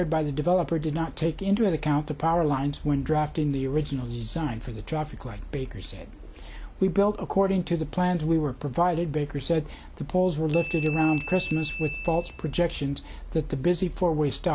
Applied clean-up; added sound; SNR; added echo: none; Glass / Bell; 12 dB; none.